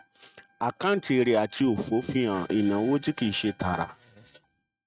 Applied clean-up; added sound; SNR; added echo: neural mask model RNNoise.